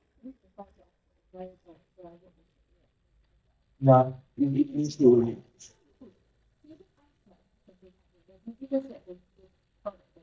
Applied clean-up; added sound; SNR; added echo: neural mask model DeepFilterNet 3.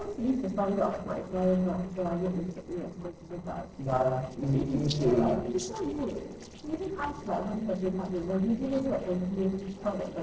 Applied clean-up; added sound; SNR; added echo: neural separator model SepFormer DNS4.